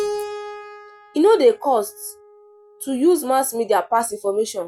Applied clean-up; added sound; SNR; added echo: none; Keyboard (musical); 14 dB; none.